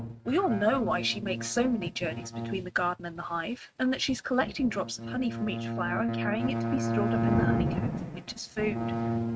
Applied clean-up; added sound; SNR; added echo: neural mask model RNNoise.